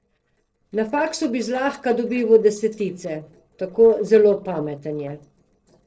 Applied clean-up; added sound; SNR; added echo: neural separator model SepFormer DNS4.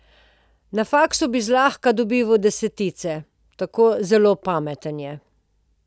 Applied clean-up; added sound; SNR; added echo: none; none; none; none.